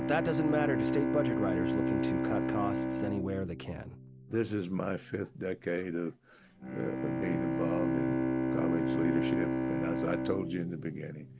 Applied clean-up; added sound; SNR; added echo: none; Bowed string instrument; -2 dB; none.